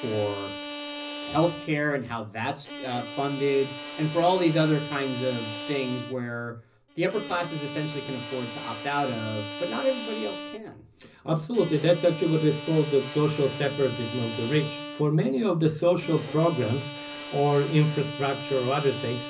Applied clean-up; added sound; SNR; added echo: none; Bowed string instrument; 11 dB; reverberation time 0.4 s.